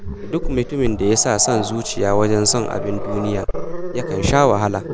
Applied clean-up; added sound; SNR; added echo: none; Growling; 5 dB; none.